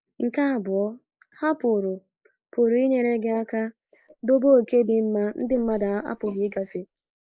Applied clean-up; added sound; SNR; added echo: neural mask model Resemble Enhance denoiser.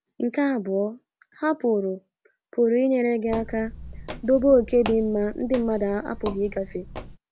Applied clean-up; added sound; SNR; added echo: none; Walk, footsteps; 13 dB; none.